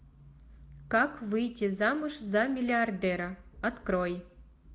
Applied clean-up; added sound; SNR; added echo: none; none; none; none.